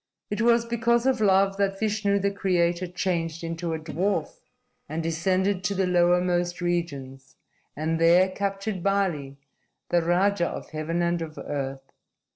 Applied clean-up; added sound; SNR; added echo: neural separator model SepFormer DNS4.